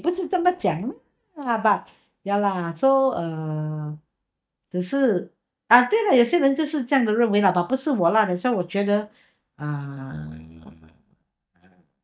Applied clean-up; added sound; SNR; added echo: neural mask model DeepFilterNet 3.